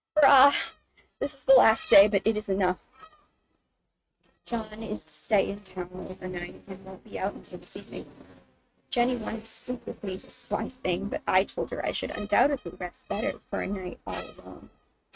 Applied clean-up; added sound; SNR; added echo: neural mask model RNNoise.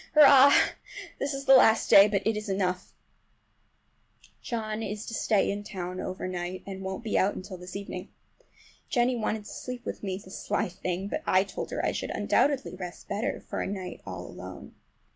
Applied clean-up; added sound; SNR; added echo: none; none; none; none.